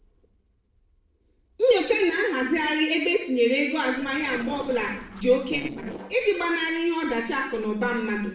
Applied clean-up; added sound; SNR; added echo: neural separator model SepFormer DNS4.